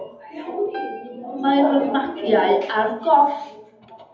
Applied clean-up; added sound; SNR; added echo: none; Piano; 16 dB; reverberation time 0.7 s.